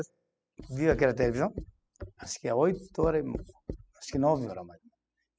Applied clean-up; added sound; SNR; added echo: classical method spectral subtraction.